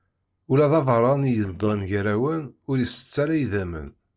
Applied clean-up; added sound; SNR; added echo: neural separator model SepFormer DNS4.